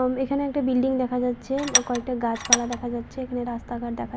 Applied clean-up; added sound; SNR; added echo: none; Tools; 1 dB; none.